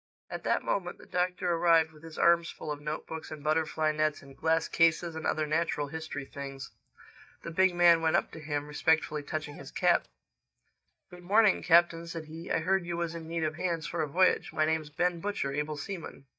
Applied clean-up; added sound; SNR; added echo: neural mask model DeepFilterNet 3.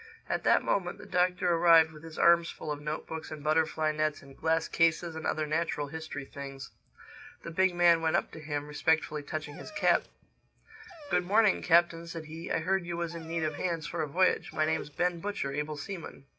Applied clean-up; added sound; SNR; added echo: none; Dog; 17 dB; none.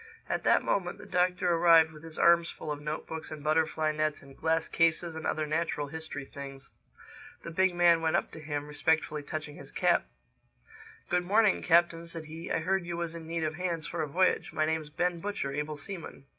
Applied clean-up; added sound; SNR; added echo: none; none; none; none.